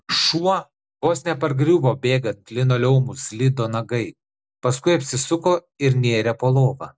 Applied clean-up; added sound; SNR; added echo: none; none; none; none.